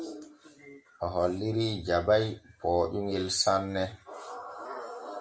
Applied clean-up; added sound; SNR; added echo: none; none; none; none.